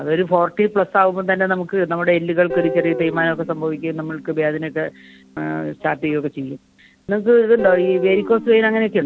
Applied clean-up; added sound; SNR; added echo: none; Guitar; 13 dB; none.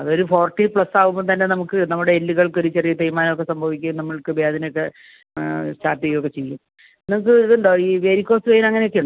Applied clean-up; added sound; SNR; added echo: none; none; none; none.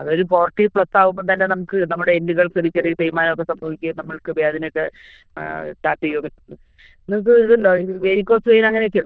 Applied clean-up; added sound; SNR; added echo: neural diffusion model UNIVERSE++.